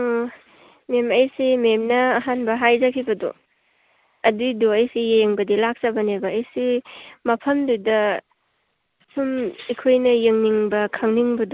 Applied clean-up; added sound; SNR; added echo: none; none; none; none.